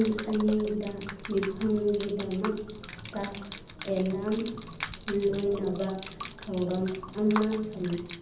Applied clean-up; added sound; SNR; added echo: none; Gurgling / Liquid; 12 dB; reverberation time 0.8 s.